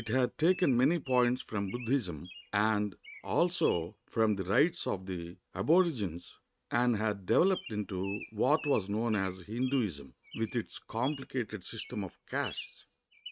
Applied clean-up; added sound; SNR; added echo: neural mask model RNNoise.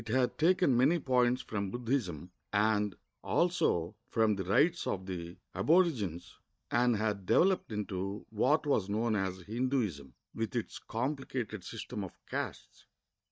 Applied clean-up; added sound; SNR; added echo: neural mask model DeepFilterNet 3.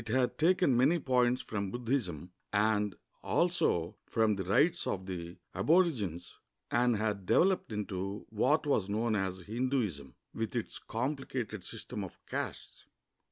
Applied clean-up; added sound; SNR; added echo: none; none; none; none.